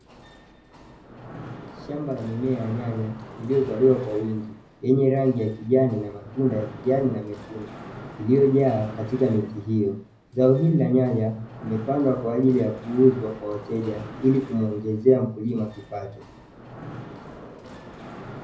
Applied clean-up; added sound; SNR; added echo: none; Mechanisms; 17 dB; reverberation time 0.4 s.